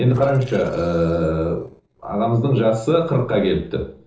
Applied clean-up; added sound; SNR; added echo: neural separator model SepFormer DNS4.